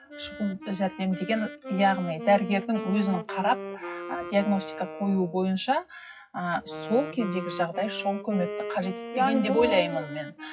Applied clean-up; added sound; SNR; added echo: classical method WPE with log-MMSE.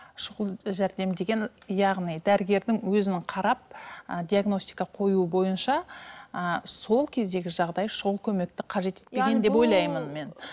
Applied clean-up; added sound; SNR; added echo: none; none; none; none.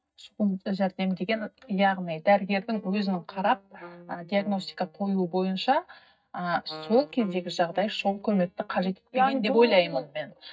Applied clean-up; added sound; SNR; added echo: neural mask model DeepFilterNet 3.